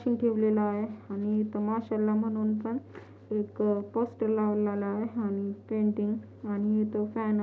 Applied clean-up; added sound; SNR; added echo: none; none; none; none.